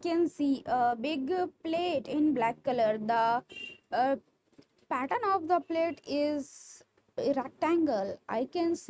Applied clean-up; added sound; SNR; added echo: neural mask model RNNoise.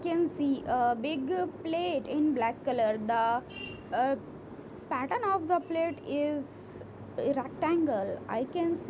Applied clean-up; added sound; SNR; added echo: none; none; none; none.